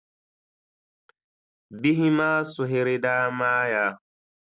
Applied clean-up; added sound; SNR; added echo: none; none; none; none.